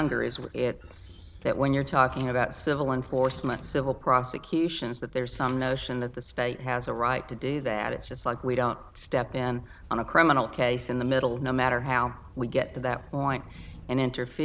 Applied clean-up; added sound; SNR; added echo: none; Train; 19 dB; none.